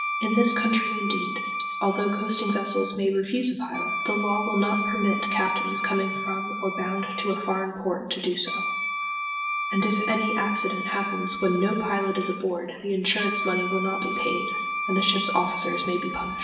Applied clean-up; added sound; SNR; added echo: none; Wind instrument, woodwind instrument; 3 dB; reverberation time 0.9 s.